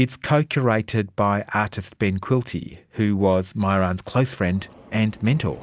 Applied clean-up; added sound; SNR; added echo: none; none; none; none.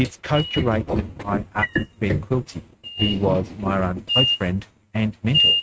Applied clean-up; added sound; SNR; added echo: neural mask model RNNoise.